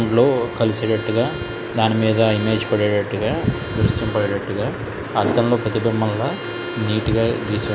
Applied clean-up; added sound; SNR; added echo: none; Bowed string instrument; 14 dB; none.